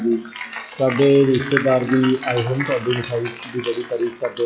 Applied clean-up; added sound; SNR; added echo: classical method log-MMSE.